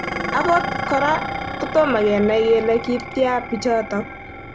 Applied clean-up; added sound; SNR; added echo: none; Dishes, pots, and pans; 8 dB; none.